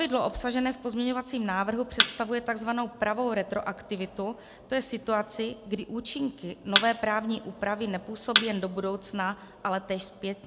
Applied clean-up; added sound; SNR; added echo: none; Thump, thud; 0 dB; none.